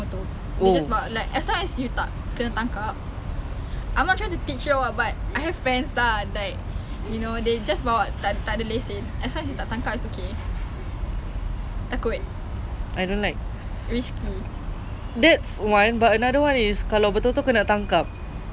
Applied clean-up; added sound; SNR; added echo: none; none; none; none.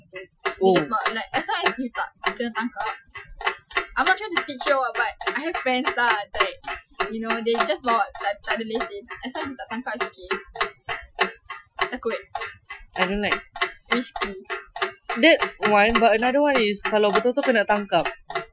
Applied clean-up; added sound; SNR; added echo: classical method Wiener filter.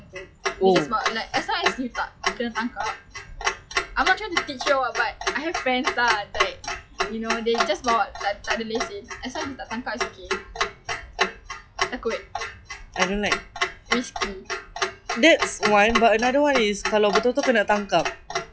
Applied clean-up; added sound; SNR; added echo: classical method log-MMSE.